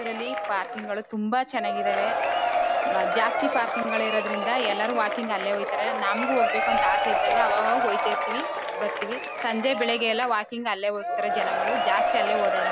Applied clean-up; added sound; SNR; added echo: none; Applause / Crowd / Cheering; -2 dB; none.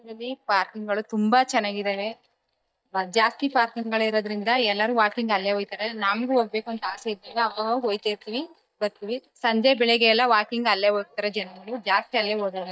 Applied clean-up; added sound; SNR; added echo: neural mask model DeepFilterNet 3.